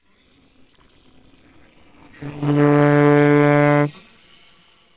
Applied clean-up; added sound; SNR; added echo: neural separator model SepFormer WHAMR!.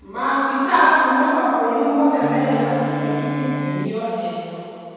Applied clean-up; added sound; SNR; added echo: none; Wind instrument, woodwind instrument; 7 dB; reverberation time 2.1 s.